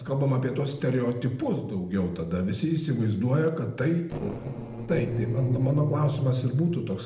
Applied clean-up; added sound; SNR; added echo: neural separator model SepFormer DNS4.